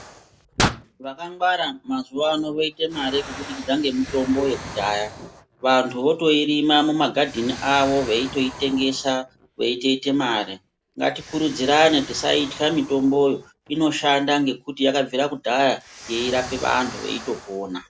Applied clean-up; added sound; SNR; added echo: none; Explosion; 14 dB; none.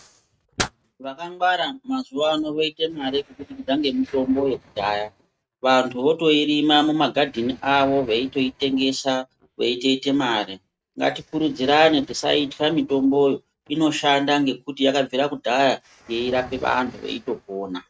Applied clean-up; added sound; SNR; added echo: neural mask model RNNoise.